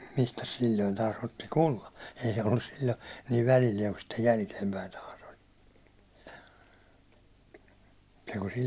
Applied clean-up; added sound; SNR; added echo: none; none; none; none.